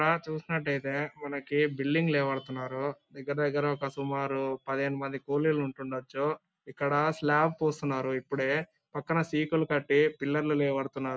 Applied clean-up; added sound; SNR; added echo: none; none; none; none.